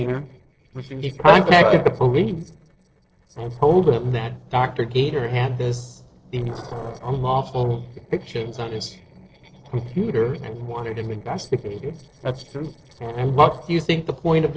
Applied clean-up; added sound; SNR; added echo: neural separator model SepFormer DNS4.